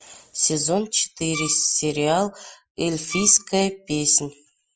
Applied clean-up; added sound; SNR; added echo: classical method Wiener filter.